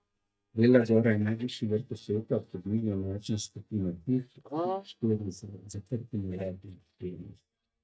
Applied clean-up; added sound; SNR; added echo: neural mask model DeepFilterNet 3.